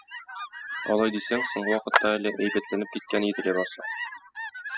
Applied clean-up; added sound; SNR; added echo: classical method spectral subtraction.